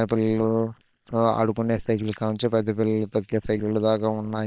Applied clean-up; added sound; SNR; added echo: neural separator model SepFormer WHAM!.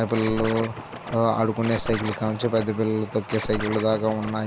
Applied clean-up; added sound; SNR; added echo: none; Scratching (performance technique); 10 dB; none.